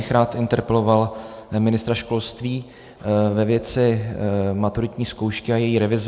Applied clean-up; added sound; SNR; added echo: none; none; none; none.